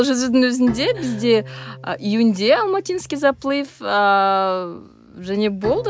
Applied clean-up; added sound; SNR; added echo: none; Bowed string instrument; 19 dB; none.